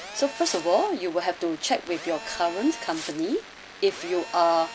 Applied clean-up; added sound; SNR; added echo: none; Wind + Telephone; 14 dB; none.